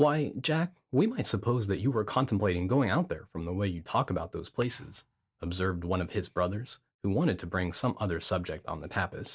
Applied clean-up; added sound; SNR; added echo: neural mask model DeepFilterNet 3.